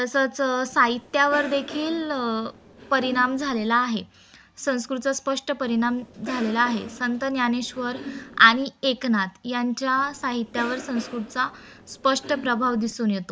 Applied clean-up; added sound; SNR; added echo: none; Cough; 15 dB; none.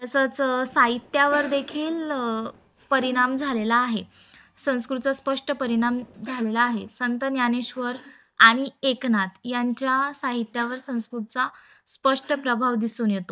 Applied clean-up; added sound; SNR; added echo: neural mask model DeepFilterNet 3.